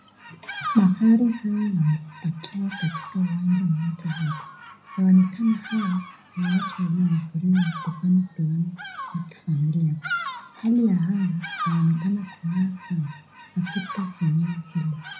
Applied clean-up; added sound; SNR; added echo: none; Bird vocalization, bird call, bird song; 14 dB; reverberation time 0.3 s.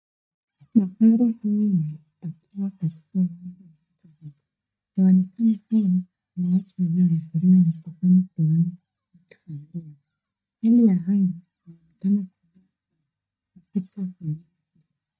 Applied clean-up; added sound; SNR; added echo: neural mask model DeepFilterNet 3.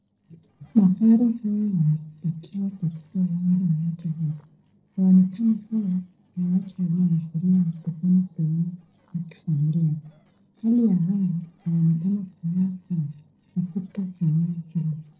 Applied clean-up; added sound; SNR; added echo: neural separator model SepFormer DNS4.